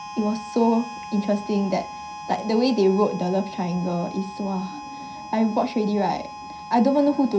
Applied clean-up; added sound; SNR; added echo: none; Harmonica; 13 dB; reverberation time 0.3 s.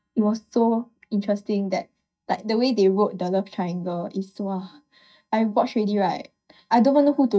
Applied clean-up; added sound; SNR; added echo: neural mask model DeepFilterNet 3.